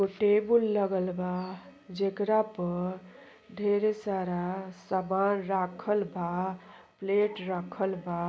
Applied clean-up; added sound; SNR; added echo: none; none; none; none.